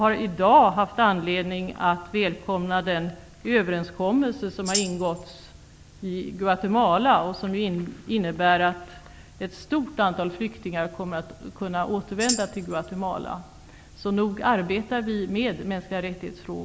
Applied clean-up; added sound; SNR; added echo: none; Tambourine; 9 dB; none.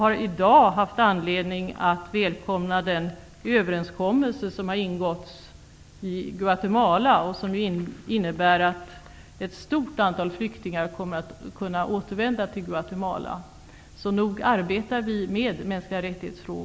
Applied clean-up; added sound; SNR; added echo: none; none; none; none.